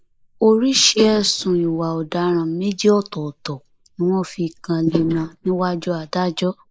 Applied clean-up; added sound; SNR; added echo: neural mask model Resemble Enhance denoiser.